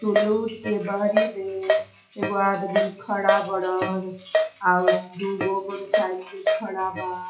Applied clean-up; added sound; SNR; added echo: classical method WPE with log-MMSE.